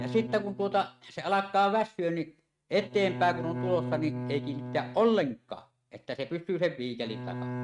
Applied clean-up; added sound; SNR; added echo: neural mask model RNNoise.